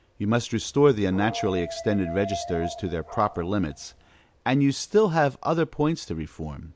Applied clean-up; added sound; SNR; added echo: none; Dog; 12 dB; none.